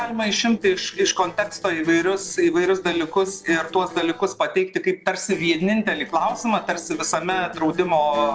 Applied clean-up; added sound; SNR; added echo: neural separator model SepFormer DNS4.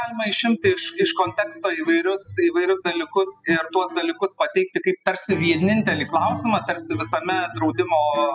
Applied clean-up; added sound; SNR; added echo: classical method spectral subtraction.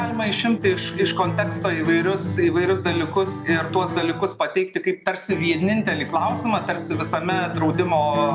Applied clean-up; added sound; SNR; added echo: none; Acoustic guitar; 7 dB; none.